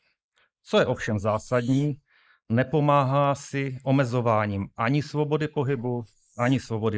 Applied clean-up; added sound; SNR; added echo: neural mask model Resemble Enhance denoiser.